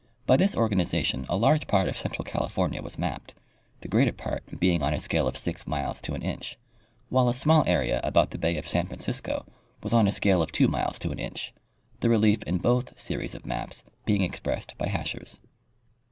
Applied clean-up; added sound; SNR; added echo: none; none; none; none.